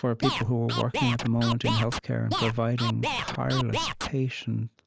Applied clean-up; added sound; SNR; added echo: none; Scratching (performance technique); 4 dB; none.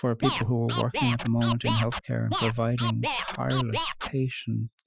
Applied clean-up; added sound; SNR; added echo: classical method Wiener filter.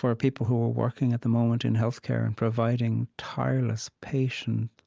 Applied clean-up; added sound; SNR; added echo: none; none; none; none.